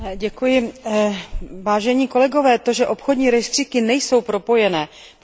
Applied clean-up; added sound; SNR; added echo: none; none; none; none.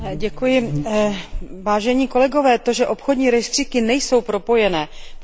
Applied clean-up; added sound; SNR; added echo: none; Buzz; 13 dB; none.